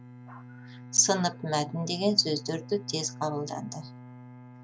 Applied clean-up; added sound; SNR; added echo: none; Bowed string instrument; 15 dB; none.